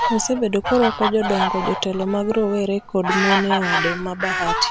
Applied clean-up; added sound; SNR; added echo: none; Fowl; 3 dB; none.